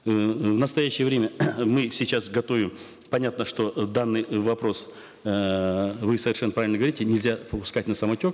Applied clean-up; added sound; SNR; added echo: none; none; none; none.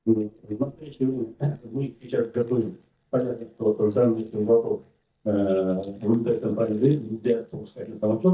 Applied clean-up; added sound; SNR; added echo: neural mask model DeepFilterNet 3.